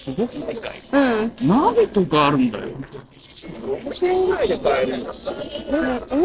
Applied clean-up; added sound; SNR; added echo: neural separator model SepFormer DNS4.